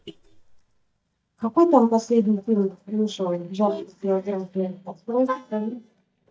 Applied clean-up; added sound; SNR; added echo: neural mask model DeepFilterNet 3.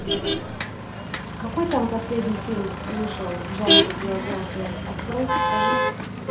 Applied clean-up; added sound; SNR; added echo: none; Motor vehicle (road); -4 dB; reverberation time 0.4 s.